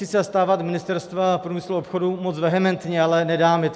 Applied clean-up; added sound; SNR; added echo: none; none; none; none.